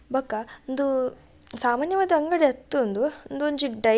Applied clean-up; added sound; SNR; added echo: none; none; none; none.